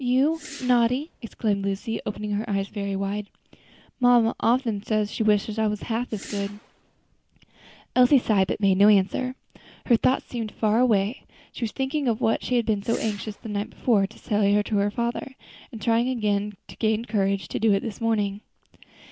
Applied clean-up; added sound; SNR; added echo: none; Whoosh, swoosh, swish; 20 dB; none.